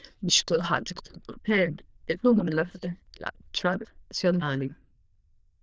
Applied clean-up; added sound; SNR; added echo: neural diffusion model UNIVERSE++.